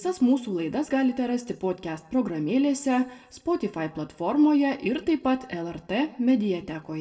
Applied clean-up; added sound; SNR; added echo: none; none; none; reverberation time 0.6 s.